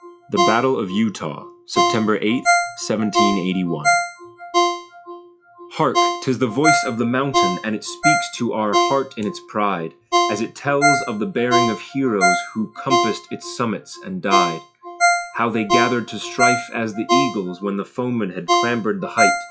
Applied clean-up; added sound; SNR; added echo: classical method log-MMSE.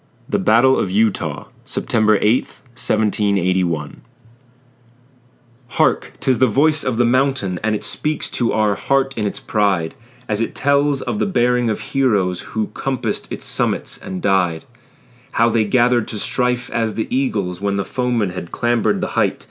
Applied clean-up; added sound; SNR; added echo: none; none; none; none.